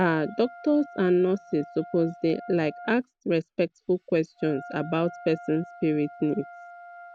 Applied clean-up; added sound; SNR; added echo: none; Wind instrument, woodwind instrument; 18 dB; none.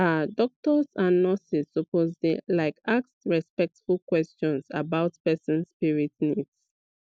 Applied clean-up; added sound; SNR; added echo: none; none; none; none.